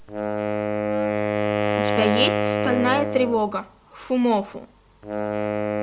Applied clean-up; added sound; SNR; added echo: none; Wind instrument, woodwind instrument; -1 dB; none.